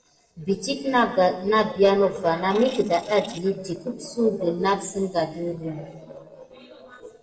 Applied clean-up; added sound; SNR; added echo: neural separator model SepFormer DNS4.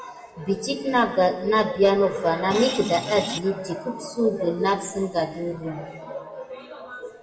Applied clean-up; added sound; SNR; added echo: none; Screech; 7 dB; reverberation time 1.1 s.